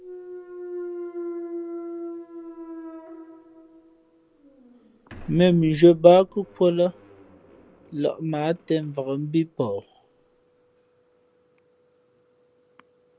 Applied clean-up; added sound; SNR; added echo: none; Thump, thud; 15 dB; none.